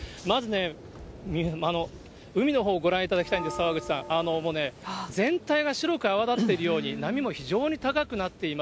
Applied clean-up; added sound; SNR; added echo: none; Bell; 13 dB; none.